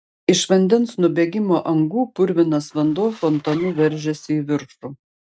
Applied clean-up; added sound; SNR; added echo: neural mask model RNNoise.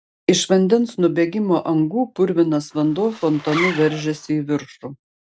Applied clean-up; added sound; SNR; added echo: none; Zipper (clothing); 10 dB; none.